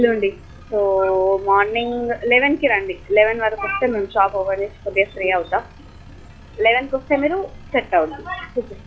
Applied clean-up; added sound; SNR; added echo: classical method log-MMSE.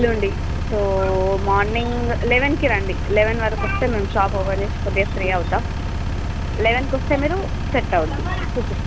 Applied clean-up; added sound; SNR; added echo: none; Engine; 1 dB; none.